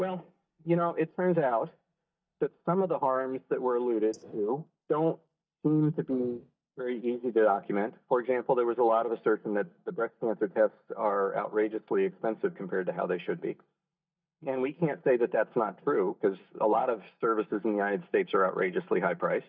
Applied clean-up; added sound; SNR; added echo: neural mask model DeepFilterNet 3.